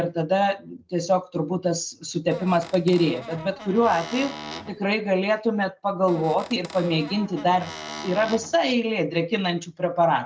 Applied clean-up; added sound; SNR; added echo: none; Squeak / Cupboard open or close; 14 dB; none.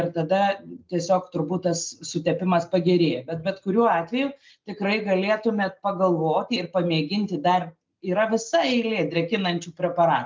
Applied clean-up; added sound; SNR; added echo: none; none; none; none.